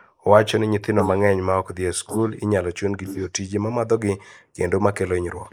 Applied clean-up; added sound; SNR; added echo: neural mask model Resemble Enhance denoiser.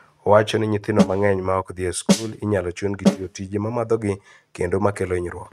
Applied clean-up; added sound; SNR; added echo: neural mask model RNNoise.